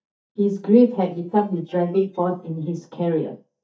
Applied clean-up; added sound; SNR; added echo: neural mask model DeepFilterNet 3.